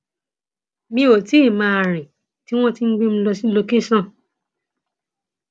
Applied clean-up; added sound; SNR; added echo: none; none; none; none.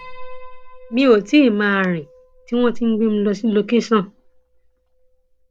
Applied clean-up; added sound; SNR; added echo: none; Piano; 15 dB; none.